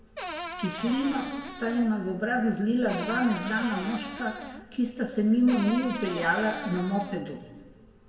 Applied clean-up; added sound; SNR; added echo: none; Cupboard open or close / Door; 9 dB; reverberation time 1.3 s.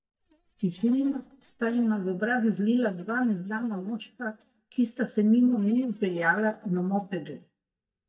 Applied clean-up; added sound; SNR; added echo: neural mask model DeepFilterNet 3.